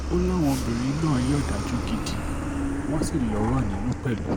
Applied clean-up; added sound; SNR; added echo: none; Truck; 2 dB; none.